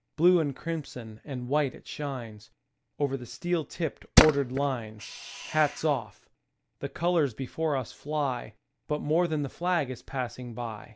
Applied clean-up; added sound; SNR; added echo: none; Tools; -1 dB; none.